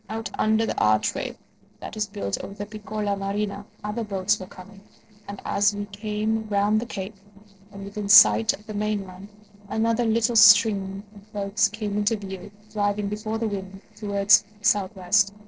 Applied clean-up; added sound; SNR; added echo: neural separator model SepFormer DNS4.